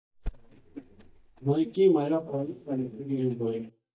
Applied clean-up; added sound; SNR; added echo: neural mask model DeepFilterNet 3.